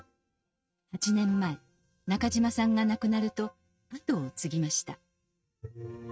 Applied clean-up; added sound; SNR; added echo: neural mask model RNNoise.